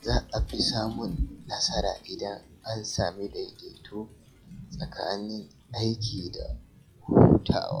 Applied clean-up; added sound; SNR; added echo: classical method log-MMSE.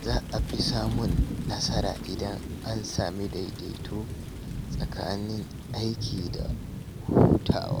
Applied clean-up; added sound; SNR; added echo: none; Thunder / Rain; 3 dB; none.